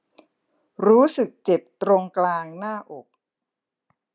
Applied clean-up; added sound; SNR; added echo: none; none; none; none.